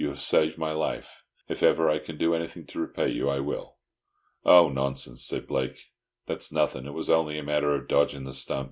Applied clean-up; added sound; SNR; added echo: none; none; none; none.